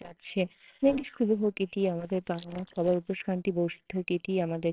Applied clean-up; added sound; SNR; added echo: neural separator model SepFormer WHAMR!.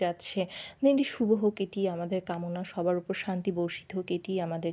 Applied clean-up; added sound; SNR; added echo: none; none; none; none.